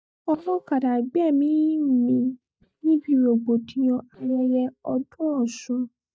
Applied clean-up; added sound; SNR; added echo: neural mask model DeepFilterNet 3.